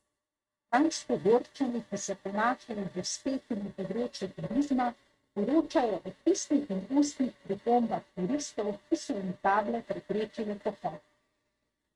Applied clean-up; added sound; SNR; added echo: neural mask model RNNoise.